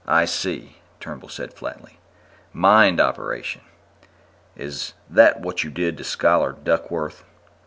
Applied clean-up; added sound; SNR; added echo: none; none; none; none.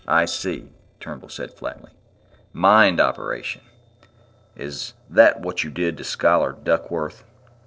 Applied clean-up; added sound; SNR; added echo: neural separator model SepFormer DNS4.